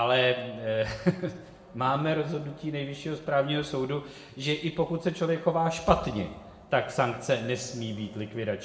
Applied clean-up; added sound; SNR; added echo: none; none; none; reverberation time 0.7 s.